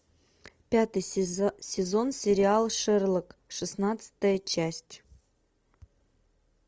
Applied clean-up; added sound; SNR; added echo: none; none; none; none.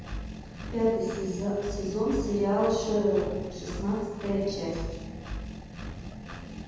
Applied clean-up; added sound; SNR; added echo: none; Engine; 8 dB; reverberation time 1.2 s.